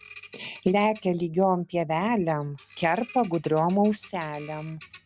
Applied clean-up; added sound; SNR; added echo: none; Bird vocalization, bird call, bird song; 17 dB; none.